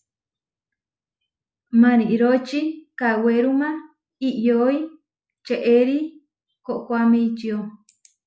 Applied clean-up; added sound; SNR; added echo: none; none; none; none.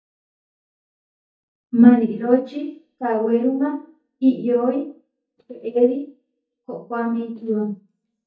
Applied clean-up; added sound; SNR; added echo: neural mask model DeepFilterNet 3.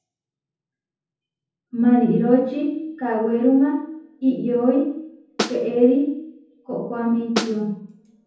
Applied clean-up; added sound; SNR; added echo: none; Snare drum; 5 dB; reverberation time 0.7 s.